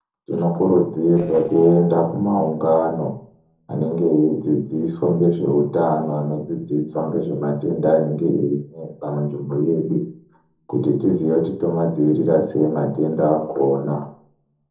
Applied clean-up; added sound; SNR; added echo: neural separator model SepFormer DNS4.